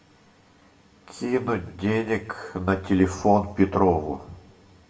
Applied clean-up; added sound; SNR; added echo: none; none; none; reverberation time 0.7 s.